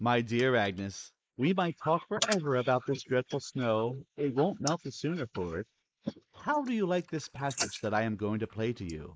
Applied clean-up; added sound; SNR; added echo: neural mask model Resemble Enhance denoiser.